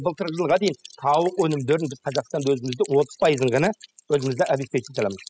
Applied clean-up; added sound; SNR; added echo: classical method spectral subtraction.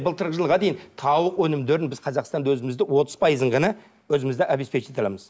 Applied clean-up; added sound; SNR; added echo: none; none; none; none.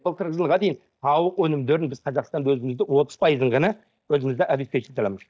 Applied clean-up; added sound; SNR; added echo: neural mask model DeepFilterNet 3.